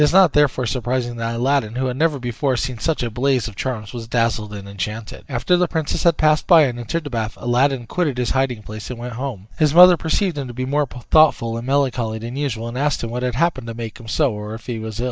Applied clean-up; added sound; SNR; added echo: neural mask model DeepFilterNet 3.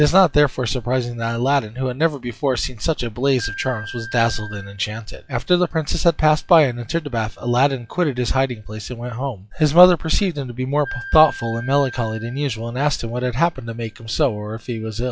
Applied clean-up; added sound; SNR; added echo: classical method log-MMSE.